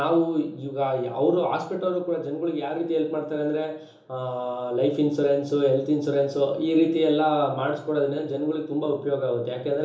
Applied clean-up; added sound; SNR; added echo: none; none; none; reverberation time 1.2 s.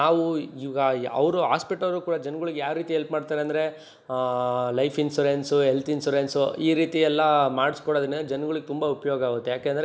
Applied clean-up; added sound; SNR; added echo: none; none; none; none.